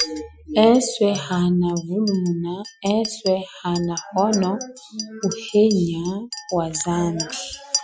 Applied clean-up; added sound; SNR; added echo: classical method Wiener filter.